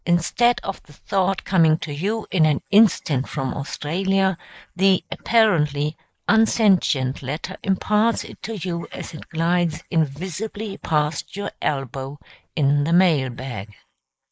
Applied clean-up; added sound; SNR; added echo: neural mask model Resemble Enhance denoiser.